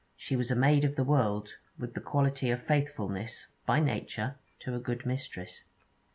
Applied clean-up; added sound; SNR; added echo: none; none; none; none.